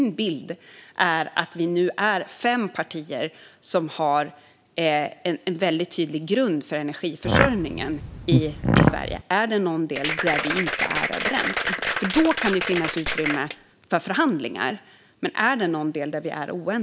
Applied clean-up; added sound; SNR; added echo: none; Fart + Applause; -2 dB; none.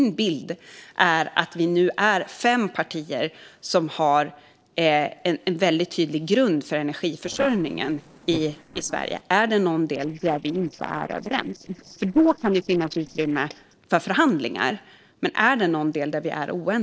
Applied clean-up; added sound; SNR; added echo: neural separator model SepFormer DNS4.